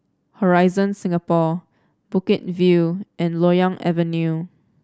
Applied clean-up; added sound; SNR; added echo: none; none; none; none.